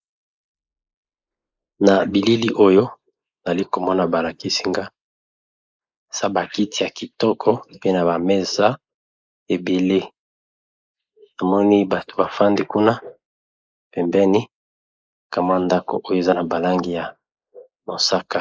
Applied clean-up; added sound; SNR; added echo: neural mask model Resemble Enhance denoiser.